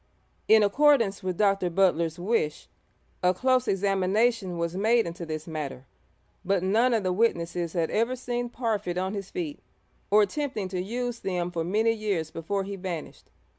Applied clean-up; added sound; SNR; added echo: none; none; none; none.